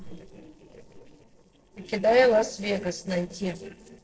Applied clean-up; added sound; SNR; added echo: neural separator model SepFormer DNS4.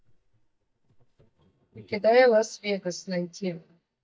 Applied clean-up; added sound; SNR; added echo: neural mask model DeepFilterNet 3.